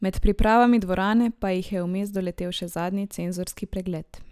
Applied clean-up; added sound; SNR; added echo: none; none; none; none.